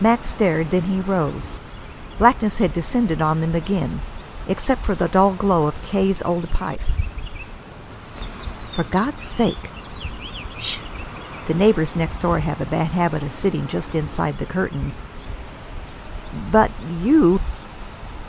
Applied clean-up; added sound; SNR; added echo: none; Chirp, tweet; 10 dB; none.